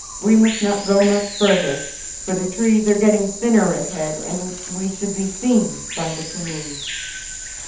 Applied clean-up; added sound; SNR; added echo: none; Bird vocalization, bird call, bird song; 10 dB; reverberation time 0.6 s.